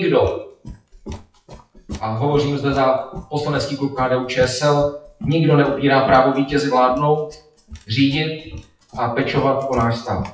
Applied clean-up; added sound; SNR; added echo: classical method WPE with log-MMSE.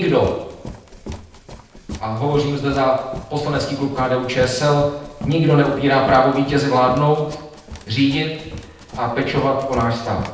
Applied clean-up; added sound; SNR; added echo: none; Run; 15 dB; reverberation time 0.9 s.